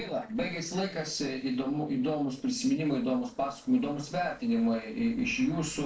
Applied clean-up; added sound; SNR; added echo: neural separator model SepFormer DNS4.